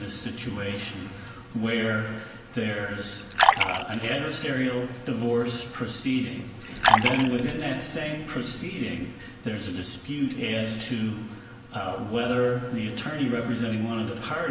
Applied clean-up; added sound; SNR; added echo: none; Fill (with liquid); -2 dB; reverberation time 0.9 s.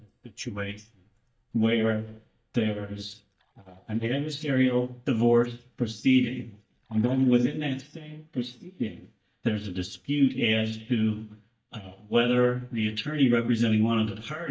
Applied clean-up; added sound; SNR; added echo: neural mask model DeepFilterNet 3.